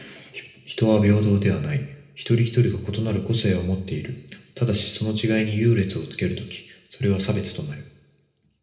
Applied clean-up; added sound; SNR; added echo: none; none; none; reverberation time 0.8 s.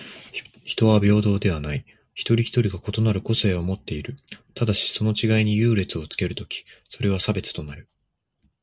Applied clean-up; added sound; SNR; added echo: none; none; none; none.